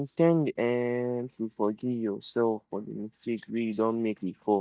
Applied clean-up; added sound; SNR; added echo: neural mask model DeepFilterNet 3.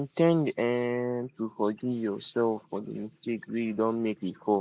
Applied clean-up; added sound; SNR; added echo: neural mask model Resemble Enhance denoiser.